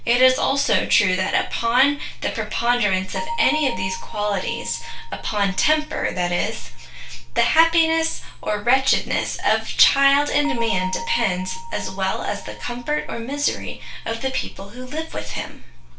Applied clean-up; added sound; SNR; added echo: none; Bell; 16 dB; reverberation time 0.3 s.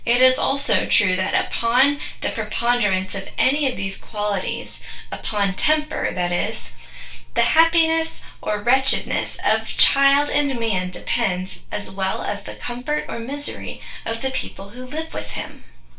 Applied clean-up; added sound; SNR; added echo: neural separator model SepFormer DNS4.